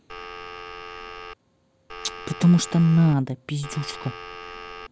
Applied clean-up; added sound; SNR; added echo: none; Telephone; 13 dB; none.